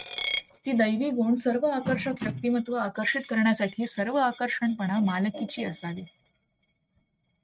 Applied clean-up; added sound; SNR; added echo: neural mask model RNNoise.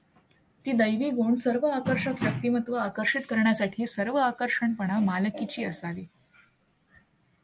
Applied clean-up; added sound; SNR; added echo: none; none; none; none.